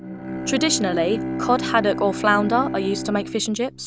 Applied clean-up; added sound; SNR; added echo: none; Bowed string instrument; 6 dB; none.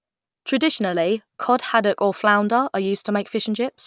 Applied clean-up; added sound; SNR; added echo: none; none; none; none.